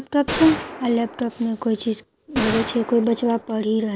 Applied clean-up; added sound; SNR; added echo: none; Gunshot, gunfire; 10 dB; none.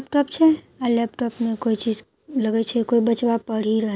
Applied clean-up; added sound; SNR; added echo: none; none; none; none.